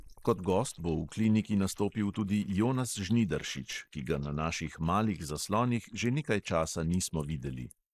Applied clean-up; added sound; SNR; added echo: neural mask model Resemble Enhance denoiser.